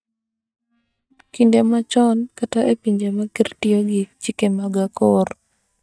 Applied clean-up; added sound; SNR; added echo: neural mask model DeepFilterNet 3.